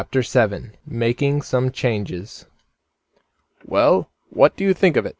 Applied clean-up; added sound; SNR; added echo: none; none; none; none.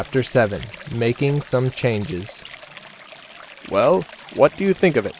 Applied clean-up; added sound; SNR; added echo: none; Stream; 19 dB; none.